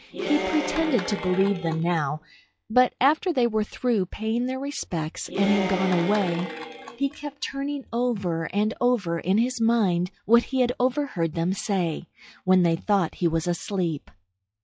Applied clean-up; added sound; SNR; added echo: classical method log-MMSE.